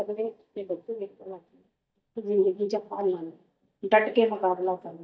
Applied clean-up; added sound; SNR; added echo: neural mask model DeepFilterNet 3.